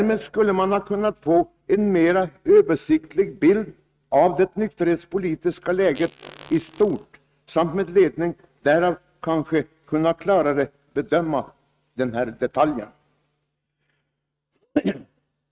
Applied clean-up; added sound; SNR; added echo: neural mask model RNNoise.